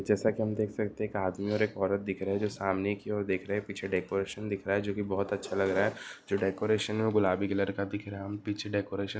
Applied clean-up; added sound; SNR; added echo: none; none; none; none.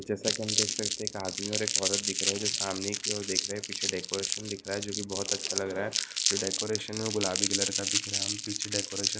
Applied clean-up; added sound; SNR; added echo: none; Crumpling, crinkling; -3 dB; none.